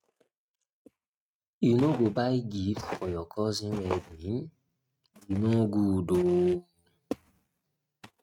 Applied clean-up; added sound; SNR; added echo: neural mask model RNNoise.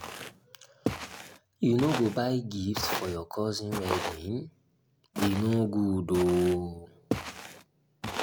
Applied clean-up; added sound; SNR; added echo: none; Walk, footsteps; 7 dB; none.